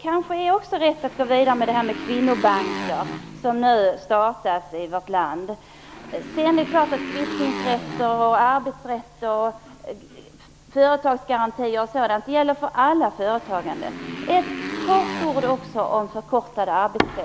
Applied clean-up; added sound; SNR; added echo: none; Motorcycle; 10 dB; none.